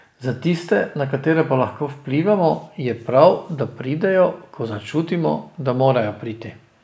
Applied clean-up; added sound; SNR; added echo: none; none; none; none.